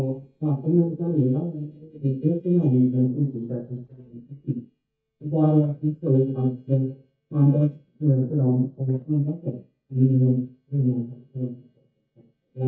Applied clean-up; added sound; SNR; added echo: neural mask model DeepFilterNet 3.